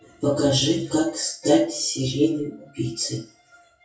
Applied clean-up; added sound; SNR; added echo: classical method WPE with log-MMSE.